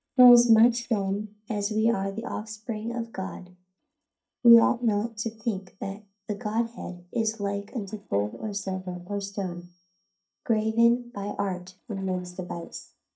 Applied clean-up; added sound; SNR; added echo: neural mask model DeepFilterNet 3.